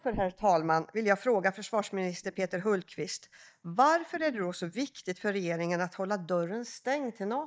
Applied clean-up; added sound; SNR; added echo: neural mask model DeepFilterNet 3.